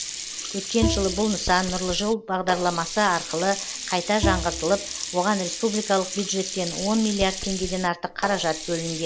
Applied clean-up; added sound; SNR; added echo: none; Bowed string instrument + Sink (filling or washing); 6 dB; none.